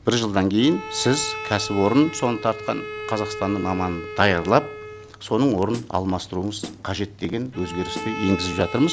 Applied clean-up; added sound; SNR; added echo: none; Snare drum + Bowed string instrument; 12 dB; none.